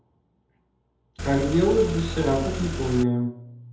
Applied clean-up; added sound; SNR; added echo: none; Car; 5 dB; reverberation time 0.8 s.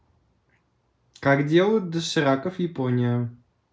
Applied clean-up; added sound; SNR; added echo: none; none; none; none.